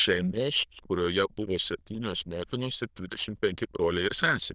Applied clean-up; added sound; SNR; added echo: neural diffusion model UNIVERSE++.